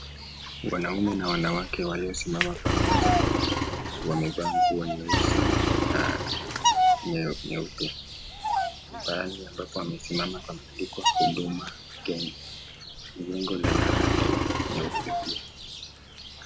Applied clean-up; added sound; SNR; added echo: none; Engine + Bird vocalization, bird call, bird song; -5 dB; none.